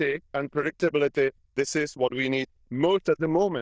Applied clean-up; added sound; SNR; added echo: neural diffusion model UNIVERSE++.